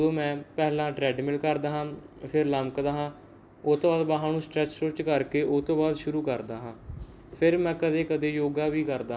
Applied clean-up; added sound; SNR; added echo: none; none; none; none.